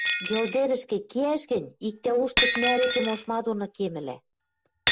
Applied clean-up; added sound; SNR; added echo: none; Shatter; 1 dB; none.